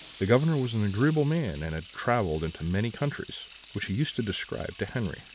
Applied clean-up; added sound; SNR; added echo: none; Sink (filling or washing) / Water tap, faucet; 11 dB; none.